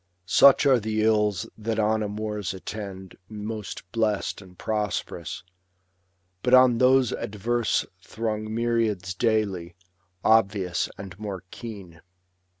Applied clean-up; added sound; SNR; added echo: none; none; none; none.